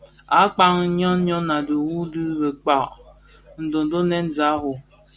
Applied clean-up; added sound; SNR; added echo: none; none; none; none.